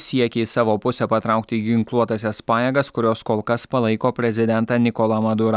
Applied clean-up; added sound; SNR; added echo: none; none; none; none.